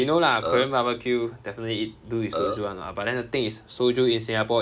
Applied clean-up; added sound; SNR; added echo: none; Burping, eructation; 4 dB; none.